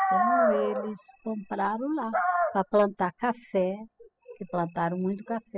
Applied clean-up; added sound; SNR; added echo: classical method spectral subtraction.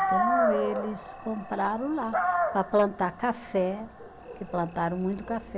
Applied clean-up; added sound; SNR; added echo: none; Dog; 1 dB; none.